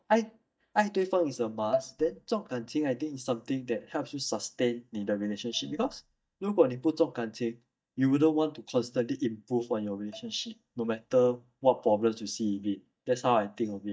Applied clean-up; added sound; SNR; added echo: neural mask model DeepFilterNet 3.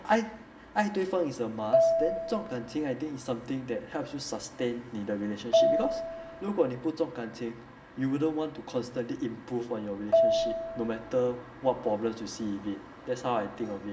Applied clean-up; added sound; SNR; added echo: none; Marimba, xylophone; -1 dB; reverberation time 1.5 s.